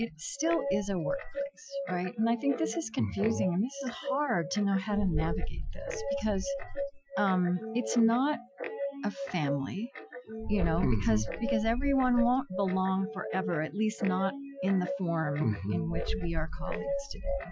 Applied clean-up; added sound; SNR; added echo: classical method Wiener filter.